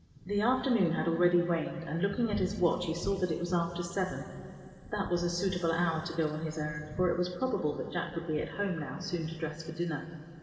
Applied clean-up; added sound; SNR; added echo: none; Thunder; 16 dB; reverberation time 2.6 s.